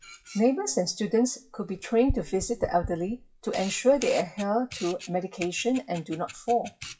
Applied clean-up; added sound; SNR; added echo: classical method WPE with log-MMSE.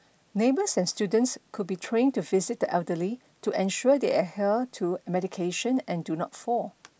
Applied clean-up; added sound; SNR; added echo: none; none; none; none.